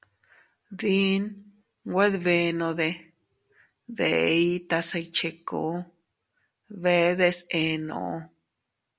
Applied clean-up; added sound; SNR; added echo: none; none; none; none.